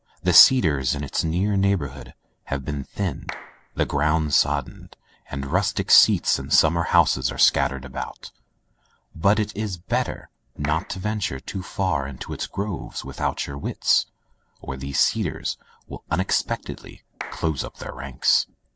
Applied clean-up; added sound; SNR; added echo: none; Clapping; 16 dB; none.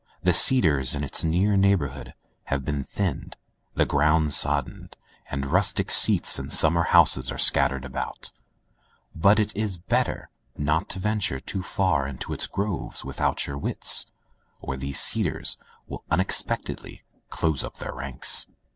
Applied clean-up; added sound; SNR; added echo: none; none; none; none.